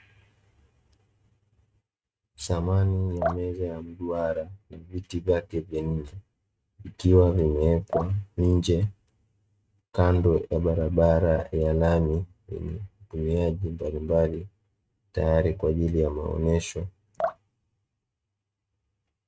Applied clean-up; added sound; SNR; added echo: neural mask model RNNoise.